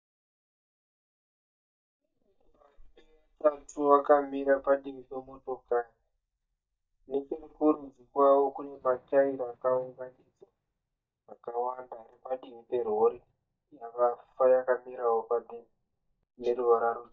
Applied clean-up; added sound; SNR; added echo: neural mask model DeepFilterNet 3.